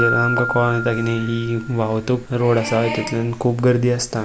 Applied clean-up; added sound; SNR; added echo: none; Keyboard (musical); 9 dB; none.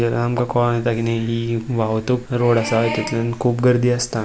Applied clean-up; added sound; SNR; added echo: none; none; none; none.